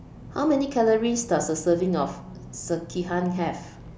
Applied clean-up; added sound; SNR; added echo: none; none; none; none.